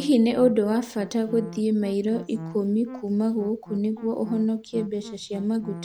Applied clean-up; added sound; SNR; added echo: none; Musical instrument; 16 dB; none.